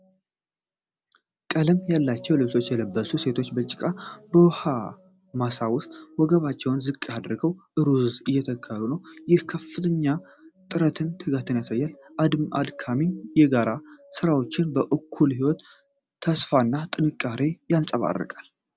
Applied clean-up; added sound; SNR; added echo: none; none; none; none.